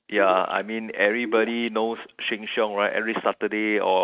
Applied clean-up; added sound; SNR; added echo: neural mask model RNNoise.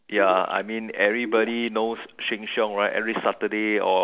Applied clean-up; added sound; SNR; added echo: none; Gurgling; 13 dB; none.